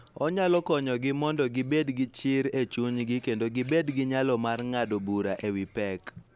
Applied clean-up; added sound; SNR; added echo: none; Scissors; 18 dB; none.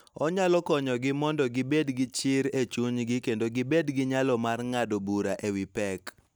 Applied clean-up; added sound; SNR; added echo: none; none; none; none.